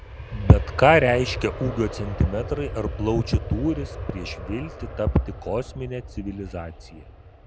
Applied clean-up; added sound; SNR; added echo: none; Aircraft; 10 dB; none.